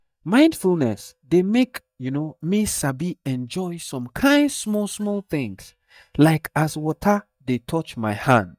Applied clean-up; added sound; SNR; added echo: neural mask model DeepFilterNet 3.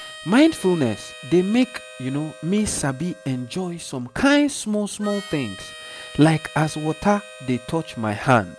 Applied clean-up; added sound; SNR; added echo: none; Harmonica; 18 dB; none.